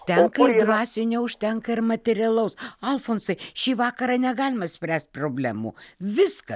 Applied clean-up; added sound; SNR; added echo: none; none; none; none.